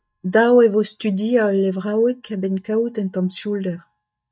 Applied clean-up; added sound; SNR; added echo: neural mask model DeepFilterNet 3.